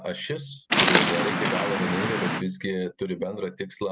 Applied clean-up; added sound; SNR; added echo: none; Waves, surf; -4 dB; none.